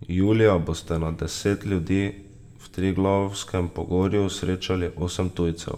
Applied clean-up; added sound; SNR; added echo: none; none; none; reverberation time 1.6 s.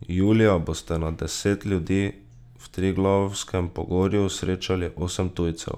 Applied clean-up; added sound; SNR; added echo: none; none; none; none.